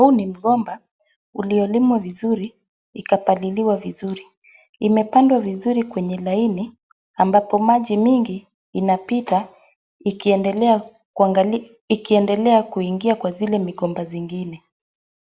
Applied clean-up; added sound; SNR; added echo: none; none; none; none.